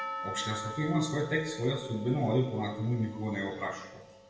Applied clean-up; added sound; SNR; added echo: none; Percussion; 11 dB; reverberation time 1.0 s.